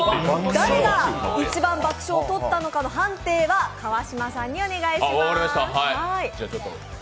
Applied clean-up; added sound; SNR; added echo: none; none; none; none.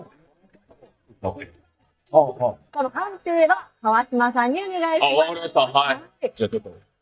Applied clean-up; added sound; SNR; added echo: neural mask model DeepFilterNet 3.